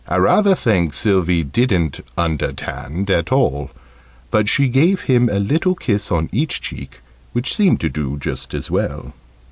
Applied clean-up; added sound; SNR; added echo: none; none; none; none.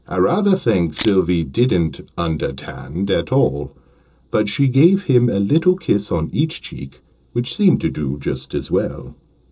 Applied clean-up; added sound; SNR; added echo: neural separator model SepFormer DNS4.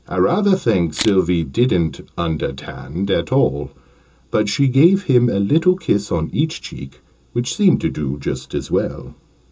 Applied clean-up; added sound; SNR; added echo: none; Camera; 11 dB; reverberation time 0.2 s.